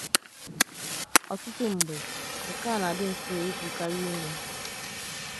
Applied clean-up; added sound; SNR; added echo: none; Fire; -3 dB; none.